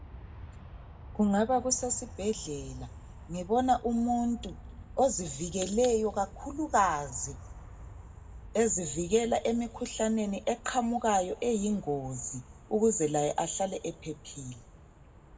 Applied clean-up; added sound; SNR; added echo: none; Aircraft; 16 dB; reverberation time 1.3 s.